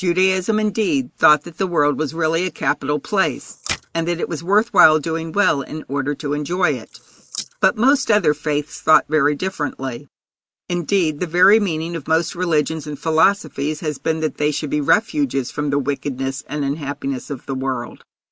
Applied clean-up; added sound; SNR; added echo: neural mask model Resemble Enhance denoiser.